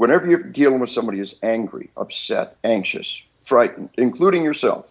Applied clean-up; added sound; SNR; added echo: none; none; none; none.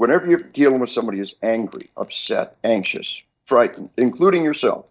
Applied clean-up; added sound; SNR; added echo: neural mask model DeepFilterNet 3.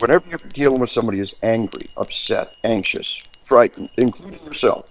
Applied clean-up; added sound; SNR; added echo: neural separator model SepFormer WHAM!.